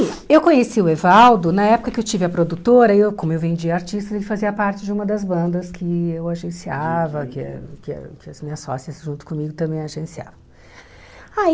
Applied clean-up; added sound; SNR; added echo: none; none; none; none.